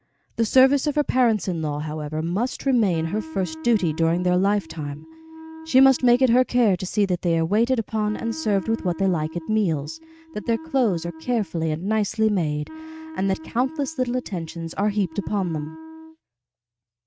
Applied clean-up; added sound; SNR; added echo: neural mask model RNNoise.